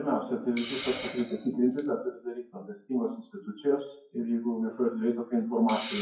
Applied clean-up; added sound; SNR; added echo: classical method WPE with log-MMSE.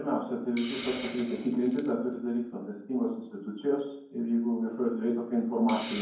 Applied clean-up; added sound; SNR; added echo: none; Hiss; 15 dB; reverberation time 0.9 s.